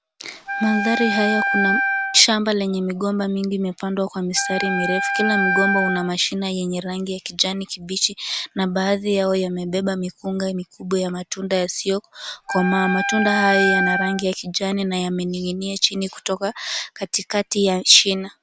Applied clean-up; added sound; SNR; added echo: none; Wind instrument, woodwind instrument; 1 dB; none.